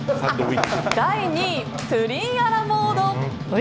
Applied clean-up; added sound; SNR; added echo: none; none; none; none.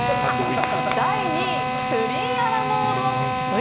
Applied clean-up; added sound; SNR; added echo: none; Drill; -1 dB; none.